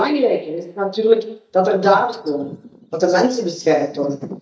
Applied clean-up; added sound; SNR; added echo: neural mask model DeepFilterNet 3.